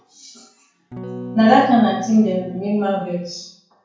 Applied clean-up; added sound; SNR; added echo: none; Electric guitar / Strum; 13 dB; reverberation time 0.5 s.